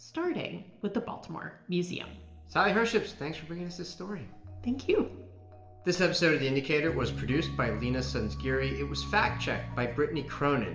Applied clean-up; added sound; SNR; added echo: none; none; none; reverberation time 0.8 s.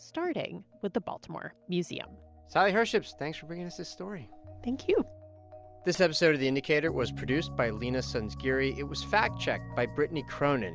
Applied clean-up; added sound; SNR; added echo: none; none; none; none.